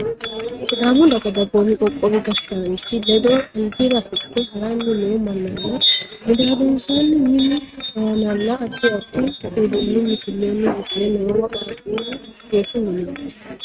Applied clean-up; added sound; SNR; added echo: neural mask model RNNoise.